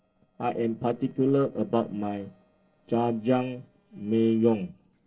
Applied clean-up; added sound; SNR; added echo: neural separator model SepFormer DNS4.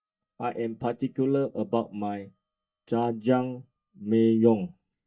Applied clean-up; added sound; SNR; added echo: neural mask model DeepFilterNet 3.